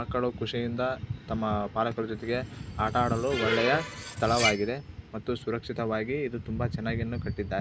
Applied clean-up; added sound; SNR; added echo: none; Cutlery, silverware; 9 dB; none.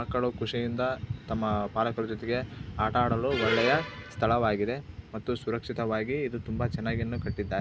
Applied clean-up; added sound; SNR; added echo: none; none; none; none.